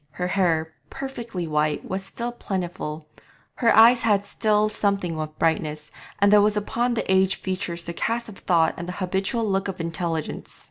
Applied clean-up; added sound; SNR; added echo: none; none; none; none.